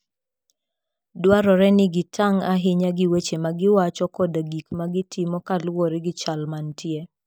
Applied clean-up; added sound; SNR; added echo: none; none; none; none.